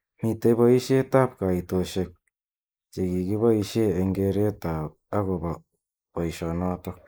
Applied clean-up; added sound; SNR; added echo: neural mask model Resemble Enhance denoiser.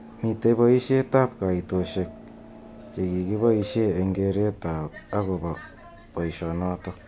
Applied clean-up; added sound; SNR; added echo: none; Subway, metro, underground; 18 dB; none.